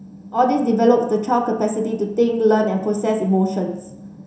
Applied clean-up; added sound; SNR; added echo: none; none; none; reverberation time 0.7 s.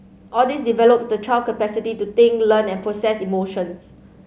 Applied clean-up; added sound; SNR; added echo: none; none; none; none.